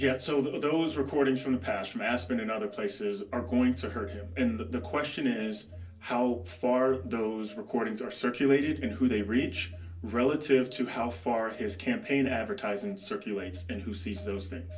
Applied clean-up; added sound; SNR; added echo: none; Telephone; 14 dB; reverberation time 0.3 s.